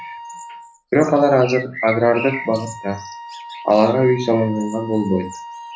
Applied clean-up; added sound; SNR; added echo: none; Bird + Wind instrument, woodwind instrument; 14 dB; none.